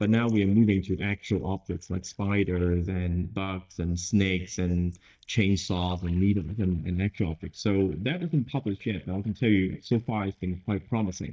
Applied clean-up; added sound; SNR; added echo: neural mask model DeepFilterNet 3.